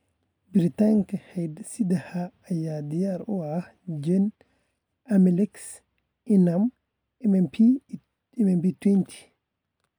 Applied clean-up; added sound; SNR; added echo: none; none; none; none.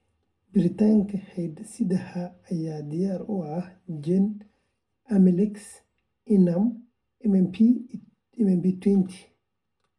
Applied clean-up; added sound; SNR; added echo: none; none; none; reverberation time 0.2 s.